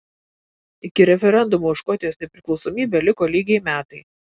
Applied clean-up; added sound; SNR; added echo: none; none; none; none.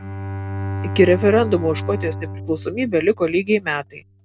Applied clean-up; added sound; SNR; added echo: none; Bowed string instrument; 8 dB; none.